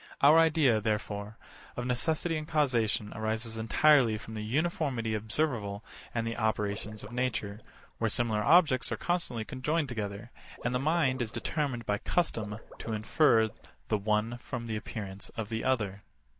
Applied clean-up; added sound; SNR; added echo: neural mask model DeepFilterNet 3.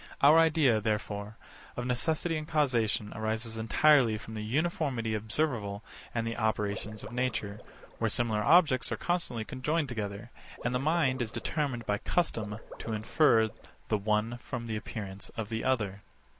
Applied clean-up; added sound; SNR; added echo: none; Water / Liquid; 16 dB; none.